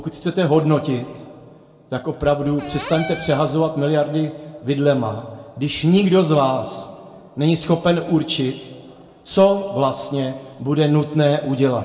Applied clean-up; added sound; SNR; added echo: none; Cupboard open or close / Door; 13 dB; reverberation time 1.3 s.